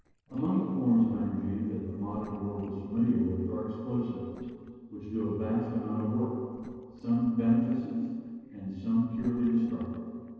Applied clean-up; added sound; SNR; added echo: neural separator model SepFormer DNS4.